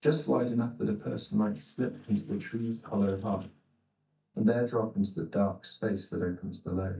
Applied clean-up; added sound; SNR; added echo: neural mask model DeepFilterNet 3.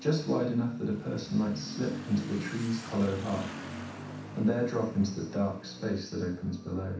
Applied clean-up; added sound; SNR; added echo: none; Motorcycle / Accelerating, revving, vroom; 12 dB; reverberation time 0.7 s.